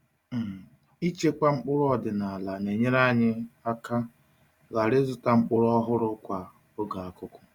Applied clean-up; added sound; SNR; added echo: none; none; none; none.